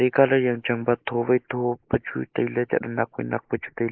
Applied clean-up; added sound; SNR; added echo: neural mask model Resemble Enhance denoiser.